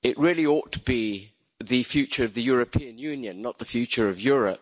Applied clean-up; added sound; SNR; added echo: none; none; none; none.